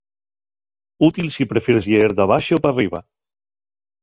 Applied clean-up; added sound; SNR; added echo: none; none; none; none.